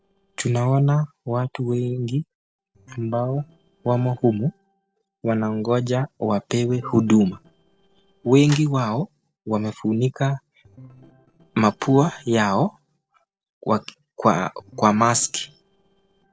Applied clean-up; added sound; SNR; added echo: neural separator model SepFormer DNS4.